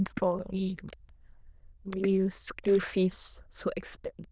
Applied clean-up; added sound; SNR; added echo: neural diffusion model UNIVERSE++.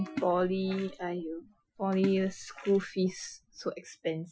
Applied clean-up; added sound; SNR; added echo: classical method Wiener filter.